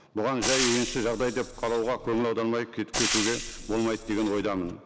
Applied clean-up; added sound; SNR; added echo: none; Frying (food); 5 dB; none.